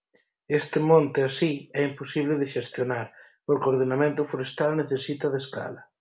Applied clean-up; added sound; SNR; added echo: none; none; none; none.